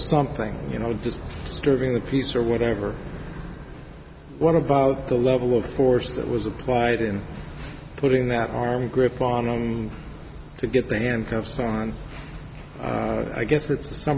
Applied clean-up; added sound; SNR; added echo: none; none; none; none.